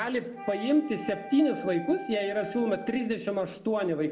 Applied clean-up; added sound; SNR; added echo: none; Wind instrument, woodwind instrument; 14 dB; reverberation time 0.9 s.